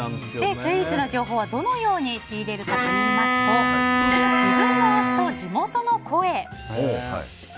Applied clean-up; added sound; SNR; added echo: none; Bowed string instrument; -3 dB; none.